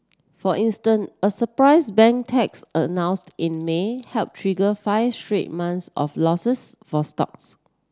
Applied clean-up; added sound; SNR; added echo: none; Chime; 4 dB; none.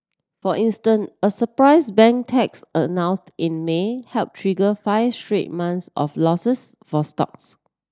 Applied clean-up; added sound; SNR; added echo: neural mask model DeepFilterNet 3.